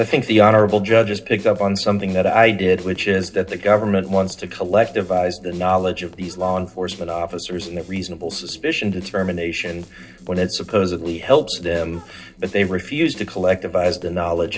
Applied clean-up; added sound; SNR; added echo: neural separator model SepFormer DNS4.